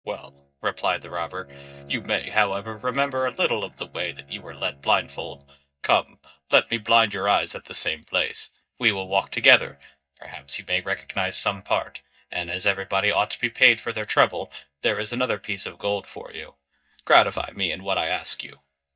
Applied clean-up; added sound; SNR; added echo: neural mask model DeepFilterNet 3.